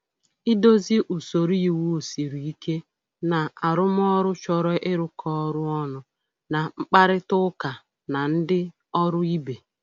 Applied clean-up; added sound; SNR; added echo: none; none; none; none.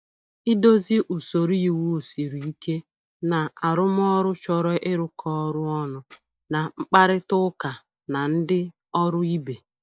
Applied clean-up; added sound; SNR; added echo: neural mask model DeepFilterNet 3.